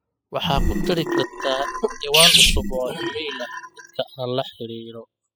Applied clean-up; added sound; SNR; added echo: classical method spectral subtraction.